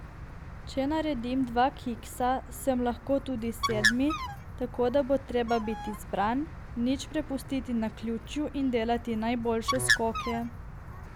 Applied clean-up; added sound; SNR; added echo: none; Bird; 6 dB; none.